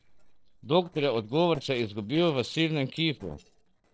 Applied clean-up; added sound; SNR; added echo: neural separator model SepFormer DNS4.